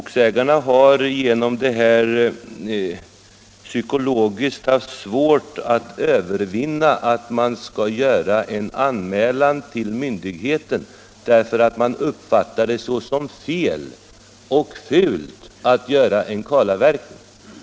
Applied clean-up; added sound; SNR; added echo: none; none; none; none.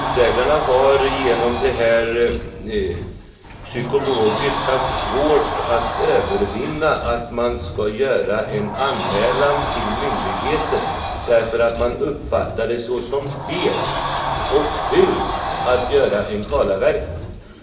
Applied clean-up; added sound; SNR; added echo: none; Sliding door; 4 dB; reverberation time 0.9 s.